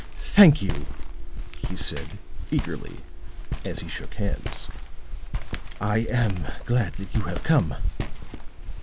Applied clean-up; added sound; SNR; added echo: none; Walk, footsteps; 1 dB; none.